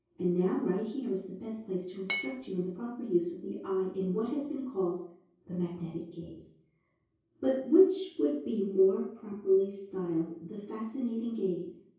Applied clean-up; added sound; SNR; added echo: none; Glass; 4 dB; reverberation time 0.6 s.